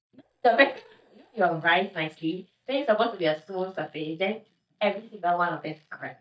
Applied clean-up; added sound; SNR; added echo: neural mask model DeepFilterNet 3.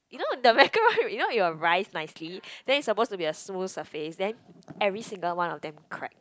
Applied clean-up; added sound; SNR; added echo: none; none; none; none.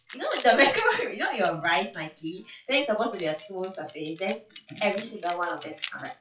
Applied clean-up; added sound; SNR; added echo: classical method WPE with log-MMSE.